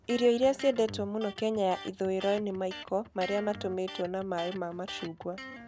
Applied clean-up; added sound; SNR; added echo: none; Electric guitar; 15 dB; none.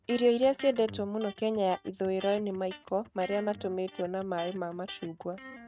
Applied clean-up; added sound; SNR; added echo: neural mask model RNNoise.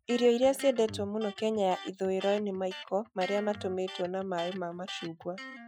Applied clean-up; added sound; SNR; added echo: classical method Wiener filter.